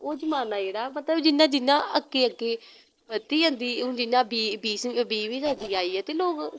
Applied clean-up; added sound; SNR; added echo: neural separator model SepFormer DNS4.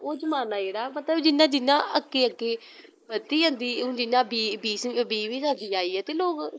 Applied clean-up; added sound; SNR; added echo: neural mask model Resemble Enhance denoiser.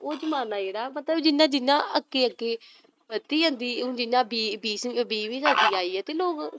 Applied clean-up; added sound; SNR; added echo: neural mask model RNNoise.